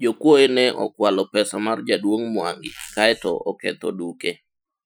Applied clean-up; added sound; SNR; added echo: classical method Wiener filter.